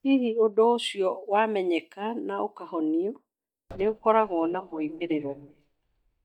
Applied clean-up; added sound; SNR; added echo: neural mask model DeepFilterNet 3.